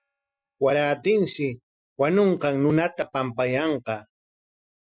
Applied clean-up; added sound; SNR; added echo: classical method Wiener filter.